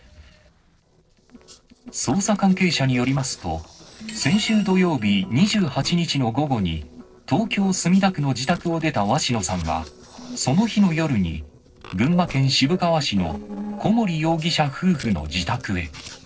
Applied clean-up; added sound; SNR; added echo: neural separator model SepFormer DNS4.